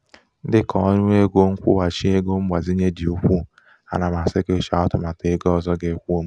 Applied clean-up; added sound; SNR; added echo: none; none; none; none.